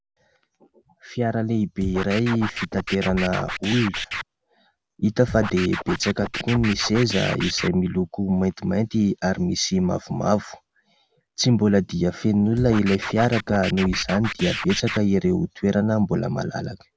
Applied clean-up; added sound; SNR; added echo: none; Scratching (performance technique); 8 dB; none.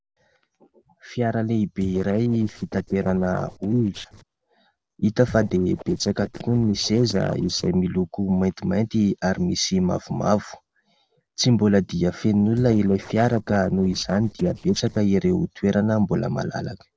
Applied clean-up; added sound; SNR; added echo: neural separator model SepFormer DNS4.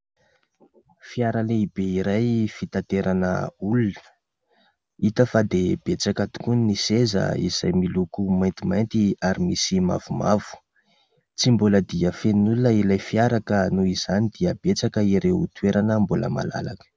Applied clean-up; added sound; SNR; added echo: none; none; none; none.